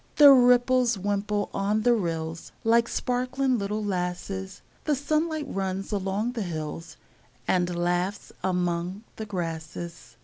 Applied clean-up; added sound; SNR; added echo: none; none; none; none.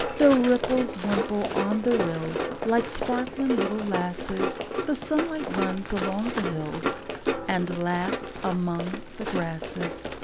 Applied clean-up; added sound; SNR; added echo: none; Run; 4 dB; none.